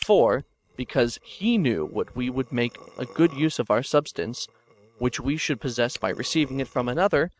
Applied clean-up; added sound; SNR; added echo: neural mask model RNNoise.